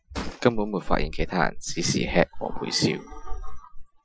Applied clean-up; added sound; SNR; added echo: classical method Wiener filter.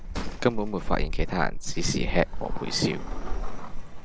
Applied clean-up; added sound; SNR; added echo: none; Sliding door; -2 dB; none.